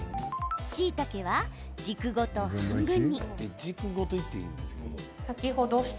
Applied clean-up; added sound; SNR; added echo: none; none; none; none.